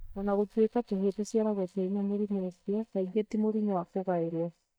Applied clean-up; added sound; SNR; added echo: neural mask model DeepFilterNet 3.